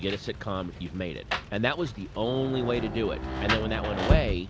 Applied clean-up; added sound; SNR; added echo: none; Rain; 1 dB; none.